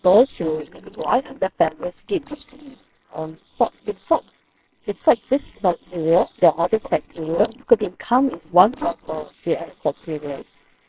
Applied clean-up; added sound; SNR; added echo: neural separator model SepFormer WHAMR!.